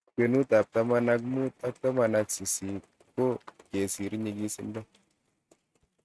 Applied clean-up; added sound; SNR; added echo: neural mask model RNNoise.